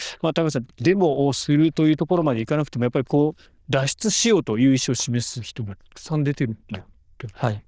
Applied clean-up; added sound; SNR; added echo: neural diffusion model UNIVERSE++.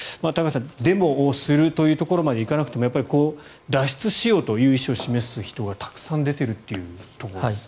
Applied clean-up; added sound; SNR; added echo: none; Fireworks; 20 dB; none.